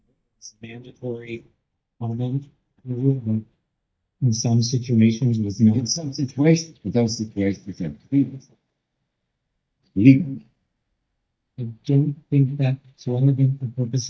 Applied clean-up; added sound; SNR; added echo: neural mask model DeepFilterNet 3.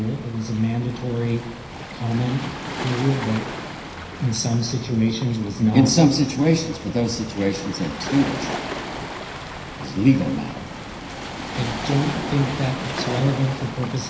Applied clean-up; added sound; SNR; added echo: none; Waves, surf; 9 dB; reverberation time 0.9 s.